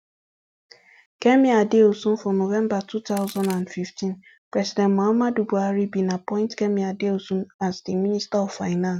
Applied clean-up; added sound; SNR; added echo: none; Crack; 18 dB; none.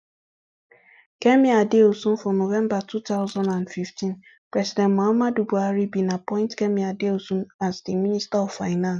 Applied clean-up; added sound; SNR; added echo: neural mask model Resemble Enhance denoiser.